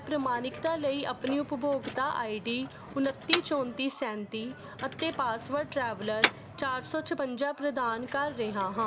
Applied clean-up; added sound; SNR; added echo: none; Motor vehicle (road); 4 dB; none.